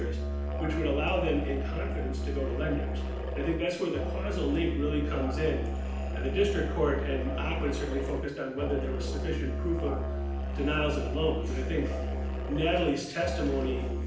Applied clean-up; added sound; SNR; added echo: none; Musical instrument; 0 dB; reverberation time 0.9 s.